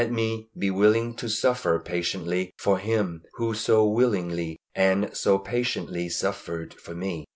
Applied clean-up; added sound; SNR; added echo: none; none; none; none.